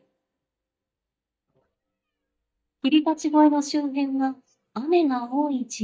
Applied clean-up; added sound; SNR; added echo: neural mask model DeepFilterNet 3.